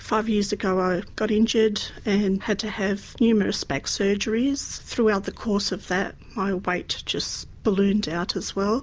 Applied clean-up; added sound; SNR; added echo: none; none; none; none.